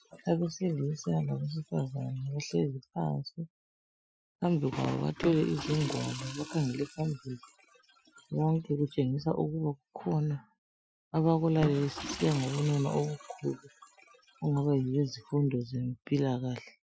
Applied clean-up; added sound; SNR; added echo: classical method Wiener filter.